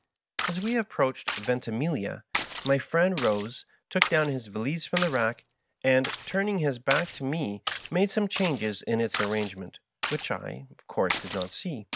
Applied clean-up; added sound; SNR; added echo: none; Splash, splatter; 6 dB; none.